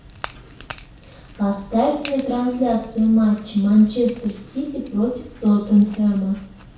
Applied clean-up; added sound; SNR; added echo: none; Crack / Crackle; 15 dB; reverberation time 0.6 s.